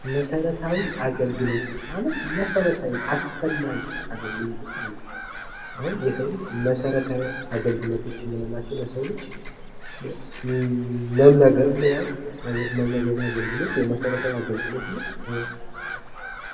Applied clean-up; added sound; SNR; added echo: none; Gull, seagull / Bird vocalization, bird call, bird song; 9 dB; reverberation time 1.8 s.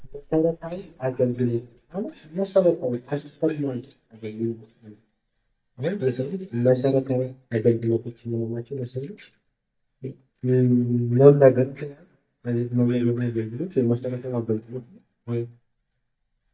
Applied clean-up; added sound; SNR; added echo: neural mask model DeepFilterNet 3.